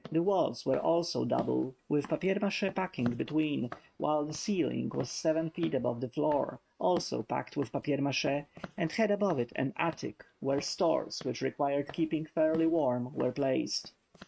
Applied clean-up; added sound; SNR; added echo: neural mask model RNNoise.